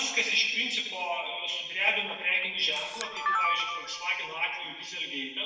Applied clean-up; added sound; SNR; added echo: none; Camera; 3 dB; reverberation time 1.1 s.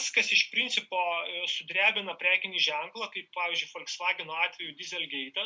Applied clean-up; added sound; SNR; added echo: none; none; none; none.